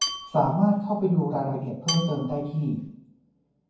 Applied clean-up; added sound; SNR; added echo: none; Dishes, pots, and pans / Glass / Bell; 9 dB; reverberation time 0.9 s.